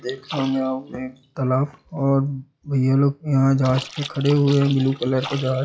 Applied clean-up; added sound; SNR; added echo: classical method log-MMSE.